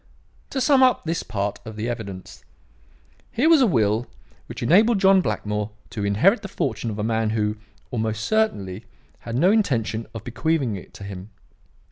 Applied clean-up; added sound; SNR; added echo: none; none; none; none.